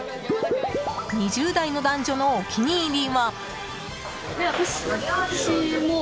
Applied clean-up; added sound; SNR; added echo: none; none; none; none.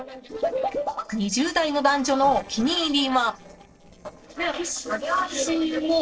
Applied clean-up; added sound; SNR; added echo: neural separator model SepFormer DNS4.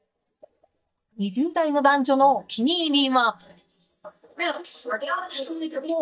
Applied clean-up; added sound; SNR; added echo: neural mask model DeepFilterNet 3.